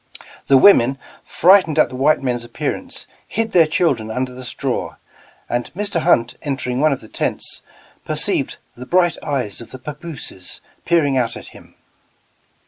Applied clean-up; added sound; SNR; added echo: none; none; none; none.